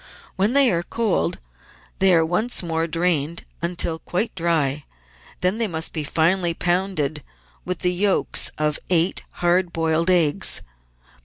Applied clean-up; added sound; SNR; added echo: none; none; none; none.